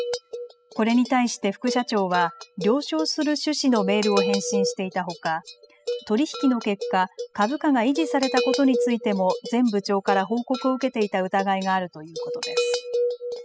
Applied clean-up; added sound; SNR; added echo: classical method spectral subtraction.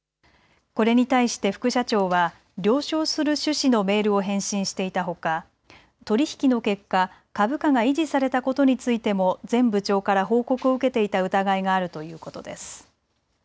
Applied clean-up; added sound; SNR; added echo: none; none; none; none.